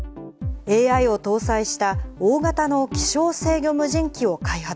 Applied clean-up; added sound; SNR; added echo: none; none; none; none.